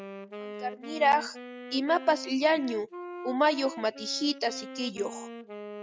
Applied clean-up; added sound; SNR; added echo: none; Wind instrument, woodwind instrument; 12 dB; none.